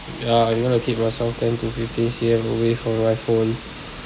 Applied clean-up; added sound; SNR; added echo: none; none; none; none.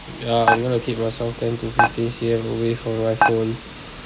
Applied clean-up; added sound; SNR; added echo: none; Dishes, pots, and pans; 2 dB; none.